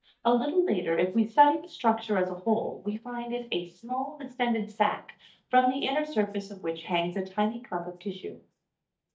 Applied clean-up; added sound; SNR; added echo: neural mask model DeepFilterNet 3.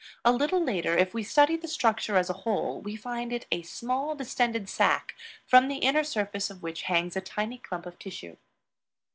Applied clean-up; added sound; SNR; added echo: none; none; none; none.